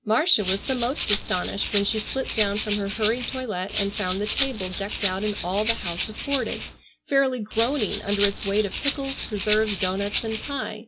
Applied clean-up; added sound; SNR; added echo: none; Rattle (instrument); 4 dB; none.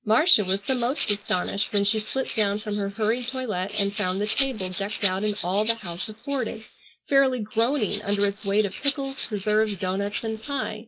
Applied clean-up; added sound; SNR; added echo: neural mask model Resemble Enhance denoiser.